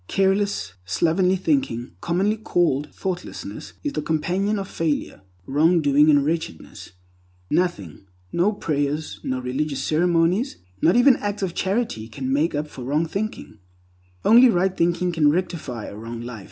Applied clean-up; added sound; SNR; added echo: none; none; none; none.